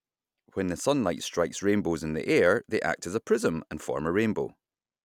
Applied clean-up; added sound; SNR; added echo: none; none; none; none.